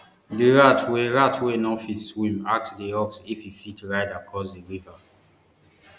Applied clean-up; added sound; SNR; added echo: none; none; none; none.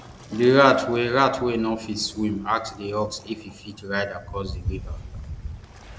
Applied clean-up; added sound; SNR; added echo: none; Waves, surf; 13 dB; none.